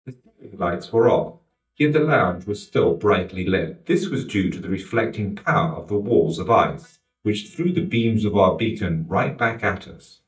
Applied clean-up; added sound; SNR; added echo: neural mask model DeepFilterNet 3.